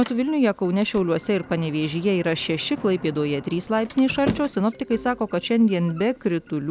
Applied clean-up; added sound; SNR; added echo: none; Sliding door; 16 dB; none.